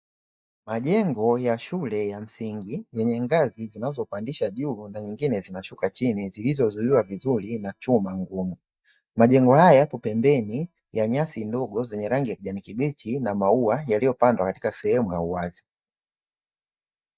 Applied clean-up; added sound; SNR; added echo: neural mask model DeepFilterNet 3.